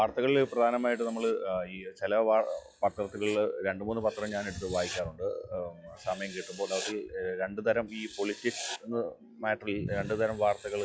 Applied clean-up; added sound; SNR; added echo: classical method log-MMSE.